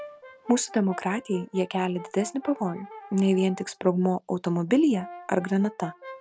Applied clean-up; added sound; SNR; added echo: none; Brass instrument; 18 dB; none.